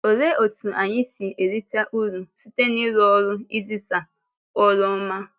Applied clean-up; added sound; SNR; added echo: none; none; none; none.